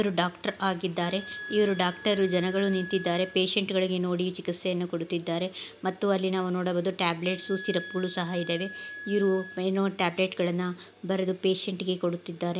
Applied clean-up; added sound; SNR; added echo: none; Wind instrument, woodwind instrument; 14 dB; none.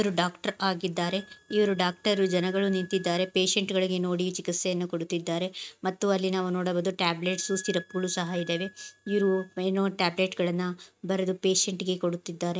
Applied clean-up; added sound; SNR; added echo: neural mask model RNNoise.